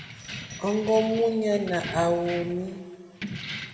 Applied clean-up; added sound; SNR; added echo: none; Keys jangling; 11 dB; reverberation time 1.9 s.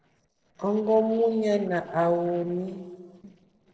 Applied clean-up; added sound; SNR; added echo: neural separator model SepFormer DNS4.